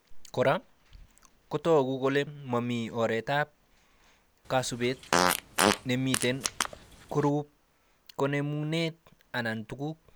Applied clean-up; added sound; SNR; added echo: none; Fart; -1 dB; none.